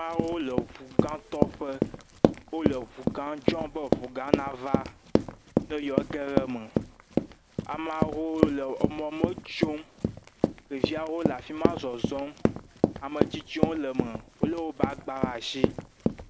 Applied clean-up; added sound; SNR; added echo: none; Run; -5 dB; none.